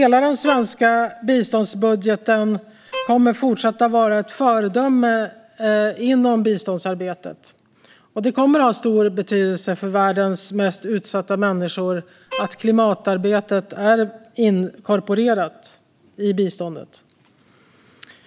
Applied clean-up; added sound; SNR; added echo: none; Bowed string instrument; 15 dB; none.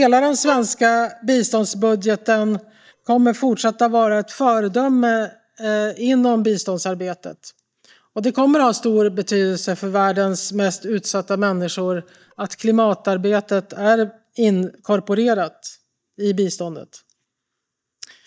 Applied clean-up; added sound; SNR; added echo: neural mask model DeepFilterNet 3.